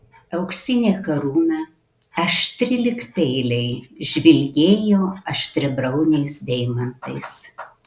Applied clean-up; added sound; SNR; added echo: none; none; none; none.